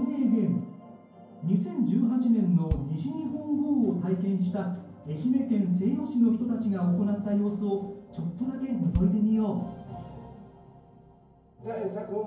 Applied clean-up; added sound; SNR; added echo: none; Bass drum; 12 dB; reverberation time 0.9 s.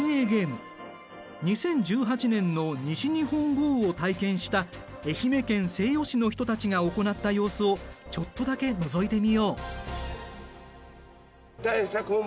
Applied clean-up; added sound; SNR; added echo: none; none; none; none.